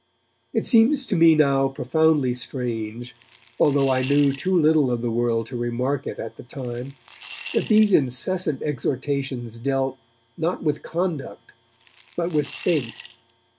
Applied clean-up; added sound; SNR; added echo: none; Coin (dropping) / Glass; 10 dB; none.